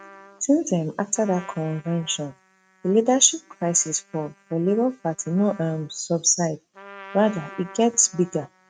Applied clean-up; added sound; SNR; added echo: neural mask model RNNoise.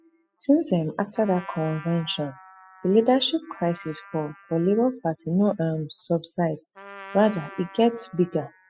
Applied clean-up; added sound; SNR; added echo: classical method spectral subtraction.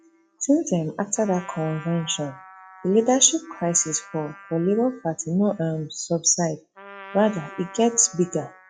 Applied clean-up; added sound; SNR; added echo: classical method log-MMSE.